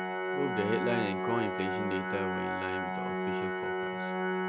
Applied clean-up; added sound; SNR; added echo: none; Organ; -3 dB; none.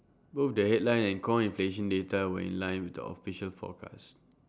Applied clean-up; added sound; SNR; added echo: none; none; none; none.